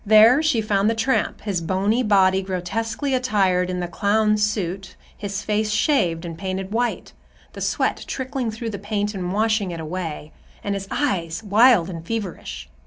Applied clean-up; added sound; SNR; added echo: none; none; none; none.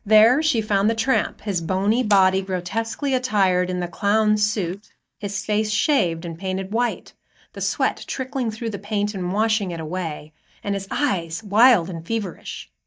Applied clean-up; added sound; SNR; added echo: neural mask model DeepFilterNet 3.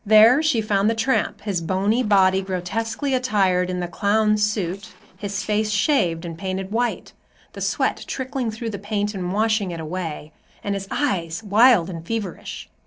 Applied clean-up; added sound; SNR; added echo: neural separator model SepFormer DNS4.